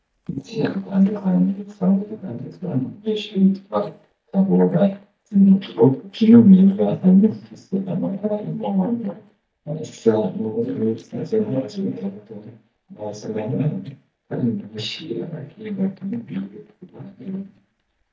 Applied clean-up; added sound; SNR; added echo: neural mask model DeepFilterNet 3.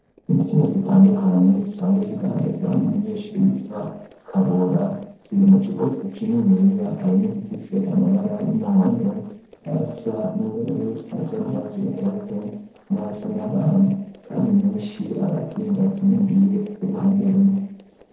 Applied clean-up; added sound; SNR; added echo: neural separator model SepFormer DNS4.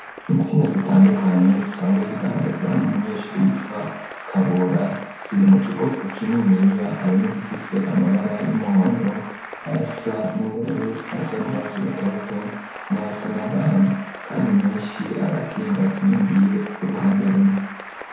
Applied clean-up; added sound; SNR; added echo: none; Applause / Cheering; 15 dB; reverberation time 0.9 s.